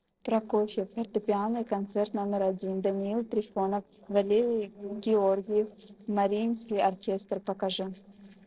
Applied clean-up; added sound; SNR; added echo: neural separator model SepFormer DNS4.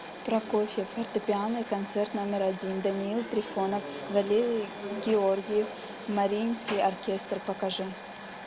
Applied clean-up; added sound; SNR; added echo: none; Domestic sounds, home sounds; 13 dB; none.